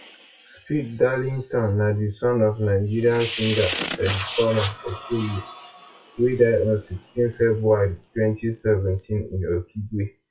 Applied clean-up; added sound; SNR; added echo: classical method WPE with log-MMSE.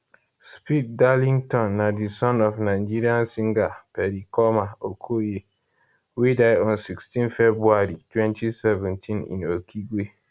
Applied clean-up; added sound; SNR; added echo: none; none; none; none.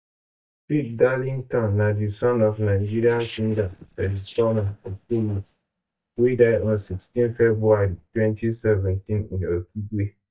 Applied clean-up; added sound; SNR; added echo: neural mask model DeepFilterNet 3.